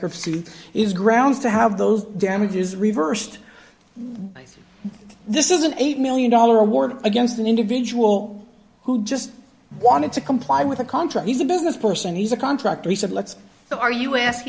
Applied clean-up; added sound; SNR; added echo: none; none; none; none.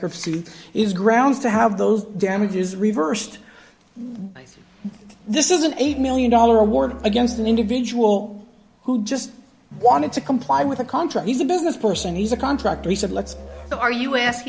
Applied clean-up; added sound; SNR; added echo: none; Musical instrument; 17 dB; none.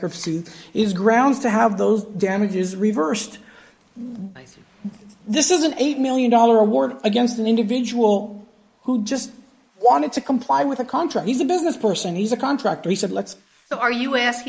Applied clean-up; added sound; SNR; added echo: neural mask model Resemble Enhance denoiser.